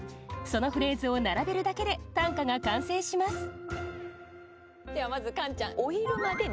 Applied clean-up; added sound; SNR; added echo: none; none; none; none.